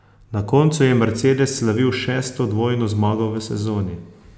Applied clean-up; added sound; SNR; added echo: none; none; none; none.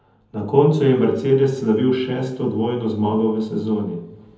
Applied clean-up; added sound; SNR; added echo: none; none; none; reverberation time 0.7 s.